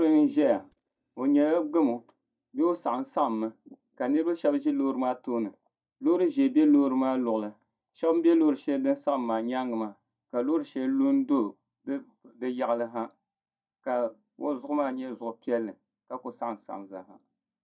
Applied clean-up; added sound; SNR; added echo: neural mask model DeepFilterNet 3.